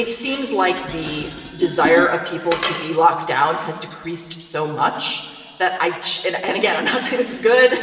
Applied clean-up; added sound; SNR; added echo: none; Dishes, pots, and pans; 12 dB; reverberation time 2.2 s.